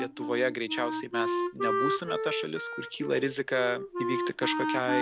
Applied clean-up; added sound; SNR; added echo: none; Wind instrument, woodwind instrument; 1 dB; none.